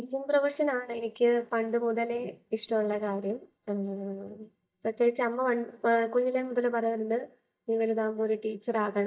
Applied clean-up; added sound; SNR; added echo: neural mask model DeepFilterNet 3.